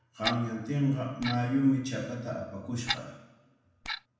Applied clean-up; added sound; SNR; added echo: none; Clock; 7 dB; reverberation time 0.9 s.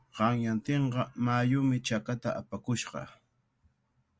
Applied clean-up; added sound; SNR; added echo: none; none; none; none.